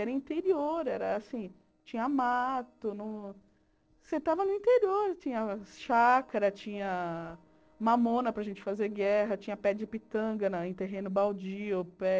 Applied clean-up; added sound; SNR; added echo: neural separator model SepFormer DNS4.